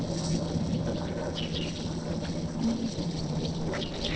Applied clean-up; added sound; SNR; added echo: neural separator model SepFormer DNS4.